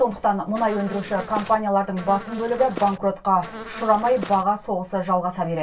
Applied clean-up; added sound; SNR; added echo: none; Buzz; 13 dB; reverberation time 0.2 s.